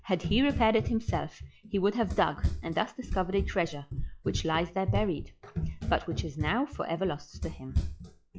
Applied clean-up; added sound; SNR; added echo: classical method log-MMSE.